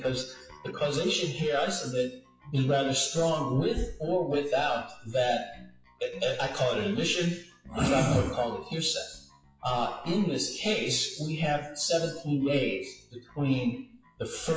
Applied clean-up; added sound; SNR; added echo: classical method WPE with log-MMSE.